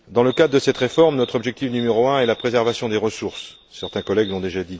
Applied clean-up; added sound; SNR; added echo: none; Bird vocalization, bird call, bird song; 20 dB; none.